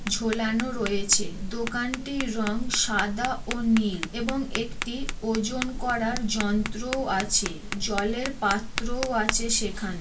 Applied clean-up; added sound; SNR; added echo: none; Tap; 6 dB; reverberation time 0.2 s.